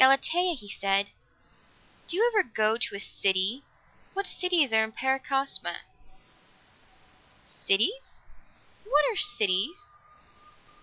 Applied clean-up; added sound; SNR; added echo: none; none; none; none.